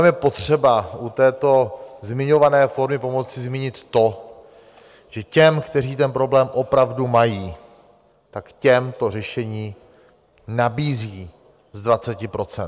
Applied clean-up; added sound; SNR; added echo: none; none; none; none.